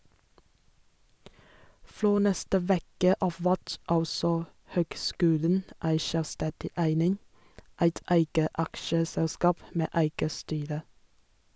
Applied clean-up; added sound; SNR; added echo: none; none; none; none.